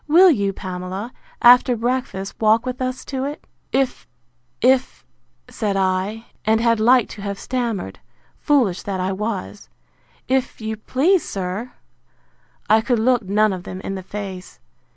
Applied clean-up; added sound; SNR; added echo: none; none; none; none.